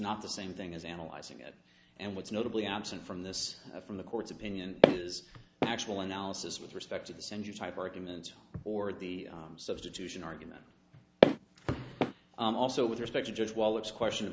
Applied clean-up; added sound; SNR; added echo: none; Walk, footsteps; -5 dB; none.